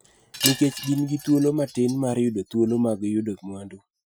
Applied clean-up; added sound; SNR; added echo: classical method Wiener filter.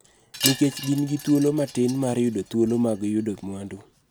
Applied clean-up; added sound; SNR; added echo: none; Wind chime; 11 dB; none.